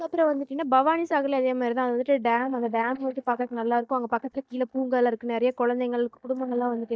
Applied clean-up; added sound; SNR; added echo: neural mask model DeepFilterNet 3.